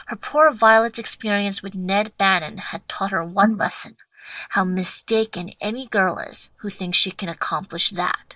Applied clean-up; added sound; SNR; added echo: neural mask model Resemble Enhance denoiser.